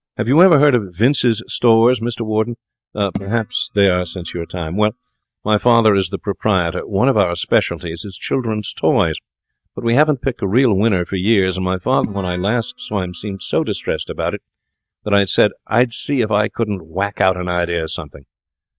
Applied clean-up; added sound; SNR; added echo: neural mask model DeepFilterNet 3.